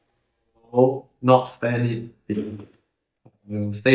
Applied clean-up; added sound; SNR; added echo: neural mask model DeepFilterNet 3.